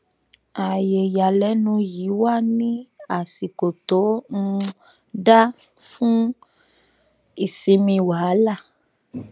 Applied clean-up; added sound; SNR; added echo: none; none; none; none.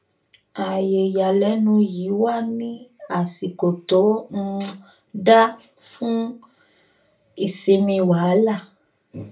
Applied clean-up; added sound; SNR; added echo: none; none; none; reverberation time 0.2 s.